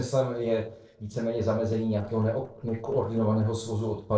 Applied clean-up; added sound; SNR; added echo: neural separator model SepFormer DNS4.